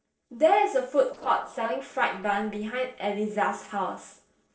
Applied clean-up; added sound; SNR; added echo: neural separator model SepFormer DNS4.